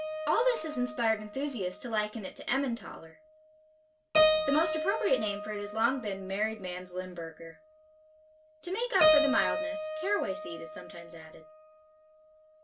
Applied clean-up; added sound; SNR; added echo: none; Keyboard (musical); 1 dB; reverberation time 0.2 s.